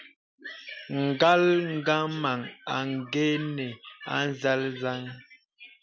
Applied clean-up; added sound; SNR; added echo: none; none; none; none.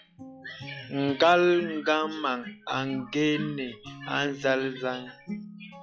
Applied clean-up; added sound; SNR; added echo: classical method log-MMSE.